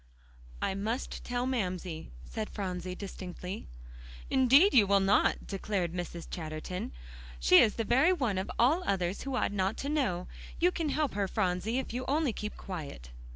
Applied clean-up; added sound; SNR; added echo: none; none; none; none.